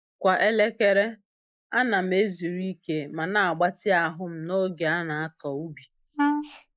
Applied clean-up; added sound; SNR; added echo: neural mask model Resemble Enhance denoiser.